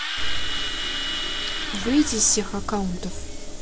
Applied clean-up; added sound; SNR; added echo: none; Drill; 7 dB; none.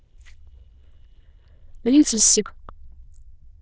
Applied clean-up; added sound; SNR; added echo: neural diffusion model UNIVERSE++.